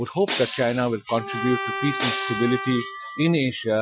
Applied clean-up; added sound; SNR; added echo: classical method Wiener filter.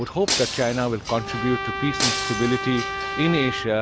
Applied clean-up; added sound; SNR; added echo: none; Shatter + Trumpet; 4 dB; none.